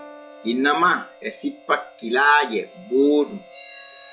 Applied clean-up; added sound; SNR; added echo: classical method log-MMSE.